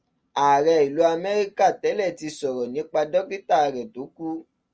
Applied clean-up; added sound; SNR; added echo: none; none; none; none.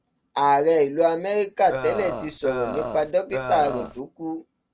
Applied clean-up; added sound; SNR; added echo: none; Burping, eructation; 6 dB; none.